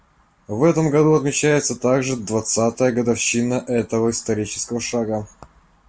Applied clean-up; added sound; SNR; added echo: none; none; none; none.